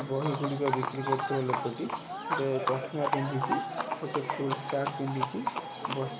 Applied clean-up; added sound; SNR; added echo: none; Livestock, farm animals, working animals; 1 dB; none.